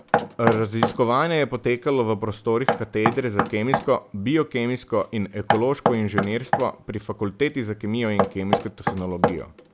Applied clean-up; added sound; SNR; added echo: none; Knock; 3 dB; none.